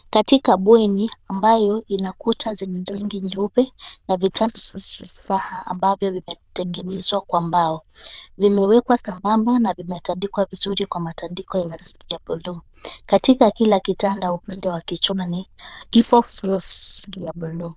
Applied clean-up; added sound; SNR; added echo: neural diffusion model UNIVERSE++.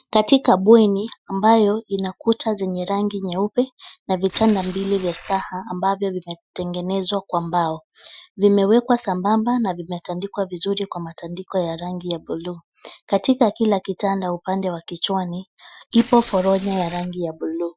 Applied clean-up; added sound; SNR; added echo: classical method Wiener filter.